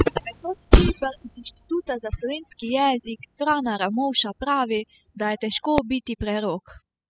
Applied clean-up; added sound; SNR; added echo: classical method spectral subtraction.